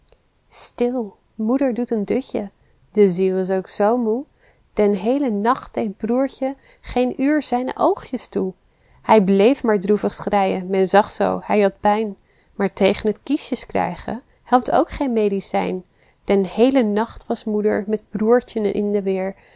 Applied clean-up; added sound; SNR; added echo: none; none; none; none.